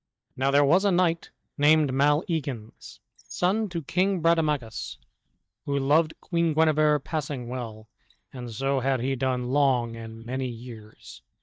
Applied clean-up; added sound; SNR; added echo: neural mask model DeepFilterNet 3.